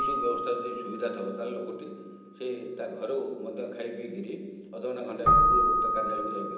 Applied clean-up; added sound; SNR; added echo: none; Keyboard (musical); -5 dB; reverberation time 0.8 s.